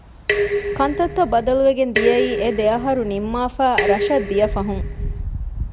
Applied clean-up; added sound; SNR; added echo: none; Dishes, pots, and pans; 4 dB; none.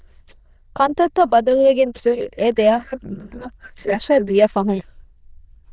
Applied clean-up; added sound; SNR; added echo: neural diffusion model UNIVERSE++.